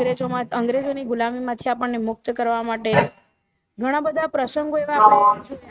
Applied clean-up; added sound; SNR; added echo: neural mask model RNNoise.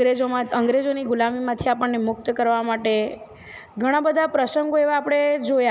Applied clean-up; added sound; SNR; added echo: none; none; none; none.